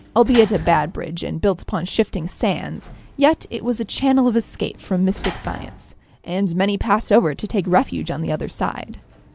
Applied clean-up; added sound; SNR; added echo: none; Sliding door / Slam; 19 dB; none.